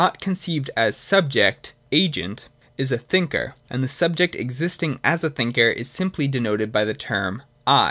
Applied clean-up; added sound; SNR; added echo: none; none; none; none.